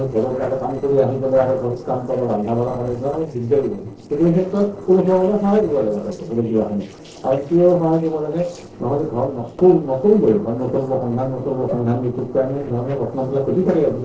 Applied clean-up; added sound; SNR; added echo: neural separator model SepFormer DNS4.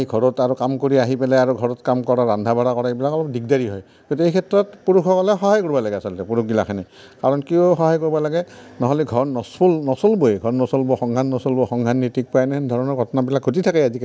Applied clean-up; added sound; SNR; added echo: none; none; none; none.